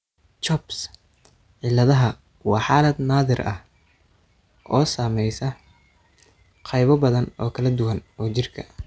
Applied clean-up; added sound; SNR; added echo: none; none; none; none.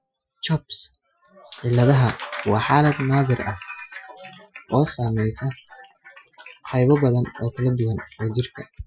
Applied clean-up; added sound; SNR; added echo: classical method Wiener filter.